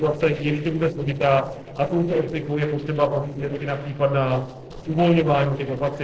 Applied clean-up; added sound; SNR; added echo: neural separator model SepFormer DNS4.